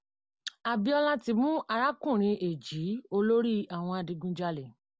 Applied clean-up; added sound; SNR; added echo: none; none; none; none.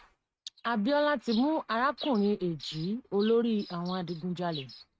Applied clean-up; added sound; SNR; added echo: neural mask model RNNoise.